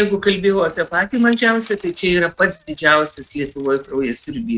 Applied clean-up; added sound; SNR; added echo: neural mask model RNNoise.